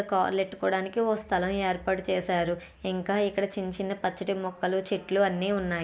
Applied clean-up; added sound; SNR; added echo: none; none; none; none.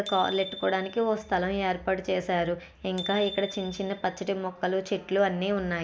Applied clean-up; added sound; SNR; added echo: none; Bicycle bell; 15 dB; none.